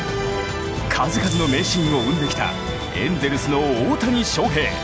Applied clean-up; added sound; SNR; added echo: none; none; none; none.